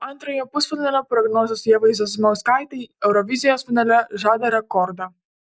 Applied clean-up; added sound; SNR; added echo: neural mask model Resemble Enhance denoiser.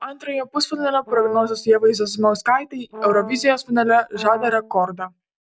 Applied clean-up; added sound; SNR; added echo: none; Brass instrument; 14 dB; none.